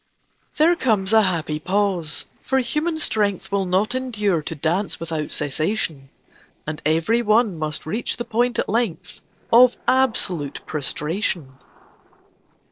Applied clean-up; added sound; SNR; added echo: neural separator model SepFormer DNS4.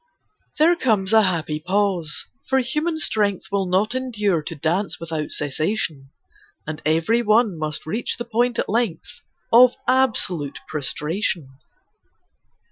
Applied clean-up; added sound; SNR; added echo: classical method Wiener filter.